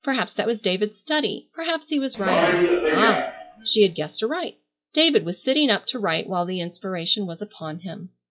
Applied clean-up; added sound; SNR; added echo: classical method log-MMSE.